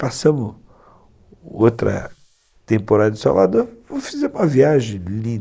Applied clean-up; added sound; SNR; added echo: neural mask model Resemble Enhance denoiser.